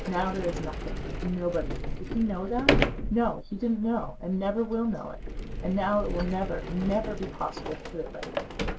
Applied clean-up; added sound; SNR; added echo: none; Sliding door; 2 dB; none.